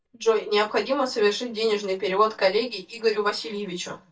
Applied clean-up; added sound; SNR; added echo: neural mask model DeepFilterNet 3.